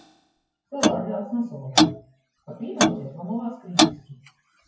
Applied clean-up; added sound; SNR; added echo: classical method WPE with log-MMSE.